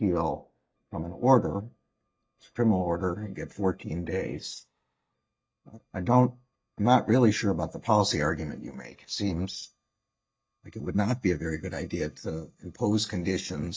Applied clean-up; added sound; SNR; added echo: neural mask model DeepFilterNet 3.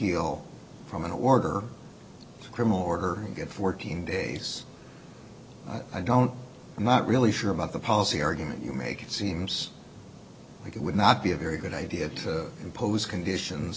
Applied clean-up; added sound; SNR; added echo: none; none; none; none.